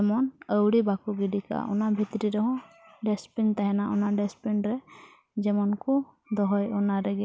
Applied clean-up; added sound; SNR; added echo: none; none; none; none.